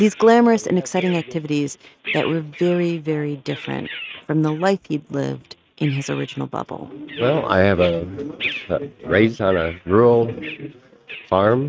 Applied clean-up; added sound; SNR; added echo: neural mask model RNNoise.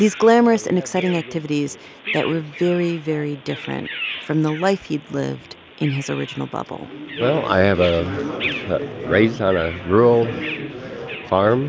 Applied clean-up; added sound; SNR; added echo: none; Bird vocalization, bird call, bird song; 14 dB; none.